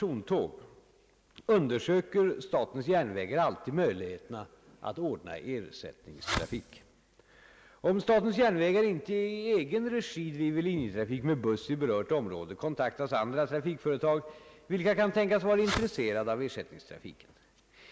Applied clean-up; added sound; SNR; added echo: none; Fireworks; 7 dB; none.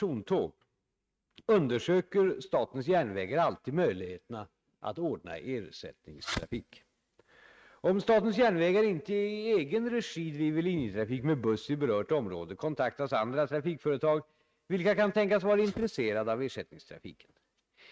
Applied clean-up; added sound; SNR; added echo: neural mask model RNNoise.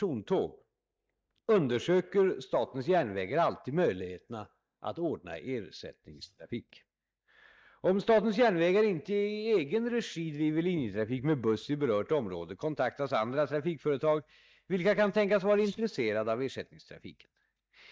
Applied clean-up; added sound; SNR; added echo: neural mask model DeepFilterNet 3.